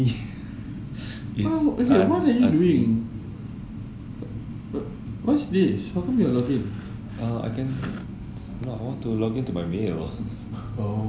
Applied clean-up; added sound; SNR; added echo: none; none; none; none.